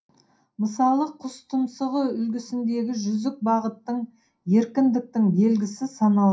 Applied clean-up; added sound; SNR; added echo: none; none; none; reverberation time 0.3 s.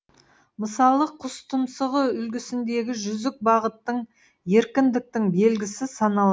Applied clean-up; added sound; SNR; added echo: none; none; none; none.